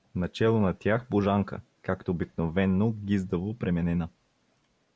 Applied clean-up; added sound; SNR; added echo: none; none; none; none.